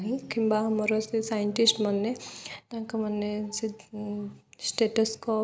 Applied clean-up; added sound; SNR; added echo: none; none; none; none.